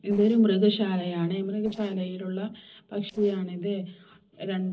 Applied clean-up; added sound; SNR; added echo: neural separator model SepFormer DNS4.